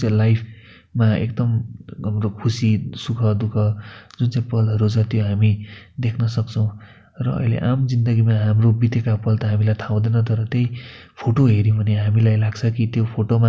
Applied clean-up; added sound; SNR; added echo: none; none; none; none.